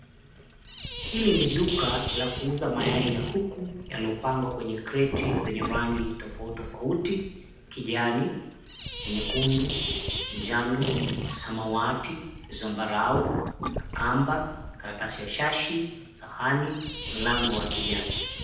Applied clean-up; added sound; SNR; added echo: none; Sink (filling or washing); 1 dB; reverberation time 0.8 s.